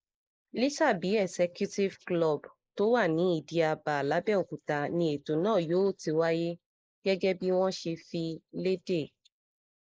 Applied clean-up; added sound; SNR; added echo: neural mask model Resemble Enhance denoiser.